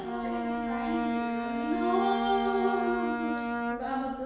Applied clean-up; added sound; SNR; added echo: none; Bowed string instrument; -1 dB; reverberation time 0.9 s.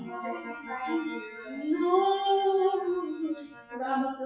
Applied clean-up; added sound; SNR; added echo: classical method WPE with log-MMSE.